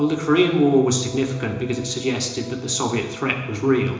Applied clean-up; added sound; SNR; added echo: none; none; none; reverberation time 1.0 s.